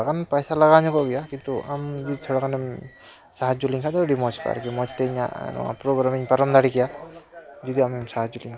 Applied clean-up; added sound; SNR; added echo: none; Glass; 17 dB; none.